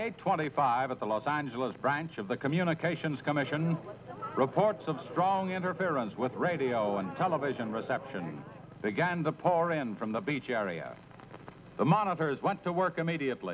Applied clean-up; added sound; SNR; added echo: none; none; none; none.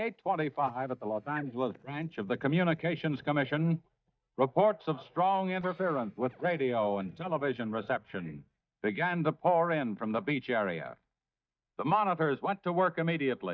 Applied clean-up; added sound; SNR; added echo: neural mask model DeepFilterNet 3.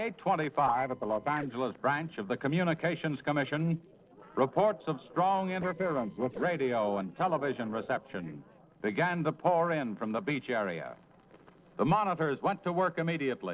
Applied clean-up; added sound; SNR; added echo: neural separator model SepFormer DNS4.